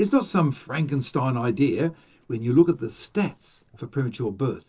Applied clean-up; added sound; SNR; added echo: neural separator model SepFormer DNS4.